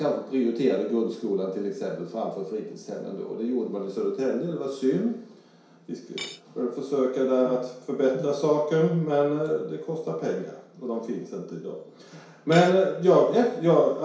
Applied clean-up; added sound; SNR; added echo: none; Cutlery, silverware / Dishes, pots, and pans; 14 dB; reverberation time 0.6 s.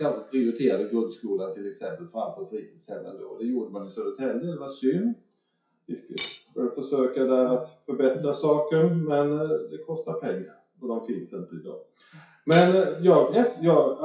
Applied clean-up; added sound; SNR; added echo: classical method WPE with log-MMSE.